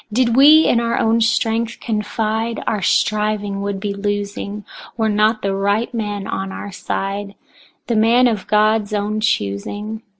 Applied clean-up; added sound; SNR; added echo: none; none; none; none.